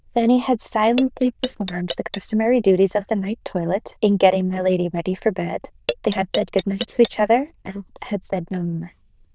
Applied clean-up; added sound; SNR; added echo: neural diffusion model UNIVERSE++.